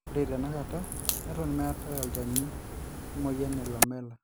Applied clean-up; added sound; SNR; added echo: none; Crack; 0 dB; none.